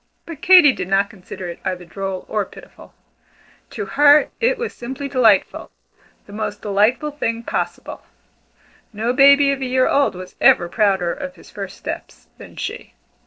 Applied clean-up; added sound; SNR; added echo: neural separator model SepFormer DNS4.